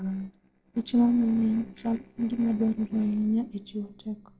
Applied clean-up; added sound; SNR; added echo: neural separator model SepFormer DNS4.